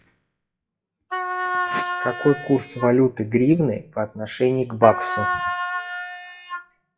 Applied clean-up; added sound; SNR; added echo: classical method WPE with log-MMSE.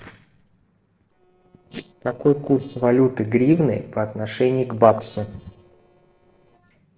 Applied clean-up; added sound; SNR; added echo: neural separator model SepFormer DNS4.